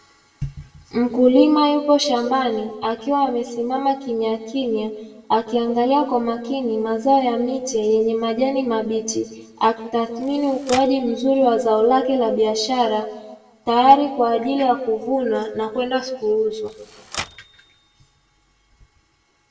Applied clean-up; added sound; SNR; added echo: none; Typewriter; 18 dB; reverberation time 1.0 s.